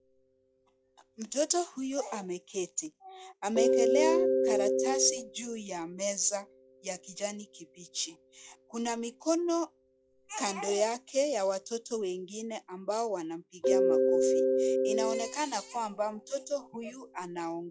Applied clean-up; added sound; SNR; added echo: classical method log-MMSE.